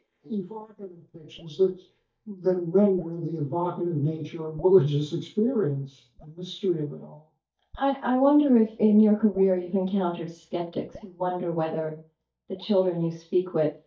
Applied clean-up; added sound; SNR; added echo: neural mask model DeepFilterNet 3.